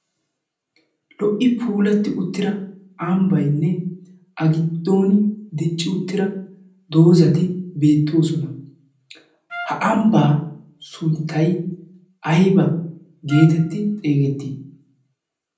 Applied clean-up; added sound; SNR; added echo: none; Trumpet; 17 dB; reverberation time 0.6 s.